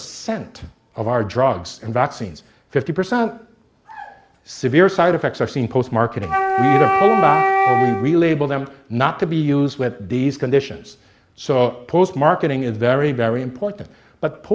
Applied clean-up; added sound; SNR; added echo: none; Wind instrument, woodwind instrument; -1 dB; none.